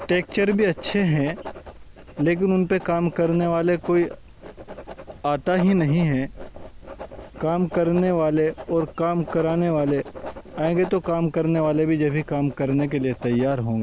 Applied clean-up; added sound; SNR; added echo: none; Writing; 15 dB; none.